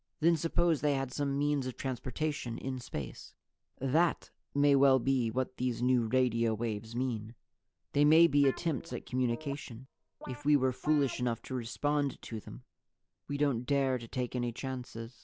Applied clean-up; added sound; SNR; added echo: none; Guitar; 20 dB; none.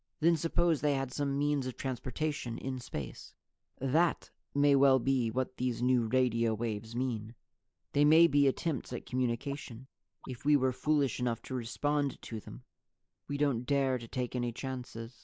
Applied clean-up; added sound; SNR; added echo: neural mask model Resemble Enhance denoiser.